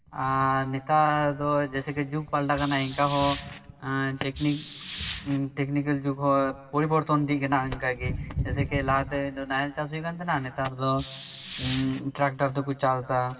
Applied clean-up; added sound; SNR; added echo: none; Hiss; 12 dB; reverberation time 2.2 s.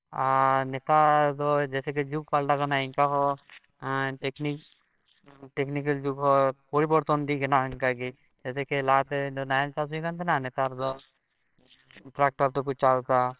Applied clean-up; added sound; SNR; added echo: neural separator model SepFormer WHAMR!.